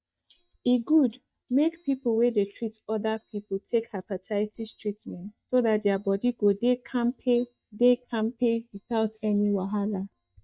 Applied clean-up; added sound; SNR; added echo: neural mask model DeepFilterNet 3.